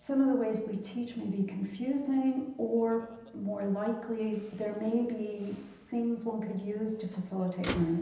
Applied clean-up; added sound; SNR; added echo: none; Motor vehicle (road); 16 dB; reverberation time 0.9 s.